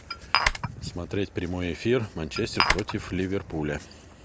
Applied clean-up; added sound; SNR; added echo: none; Glass + Typing; 0 dB; none.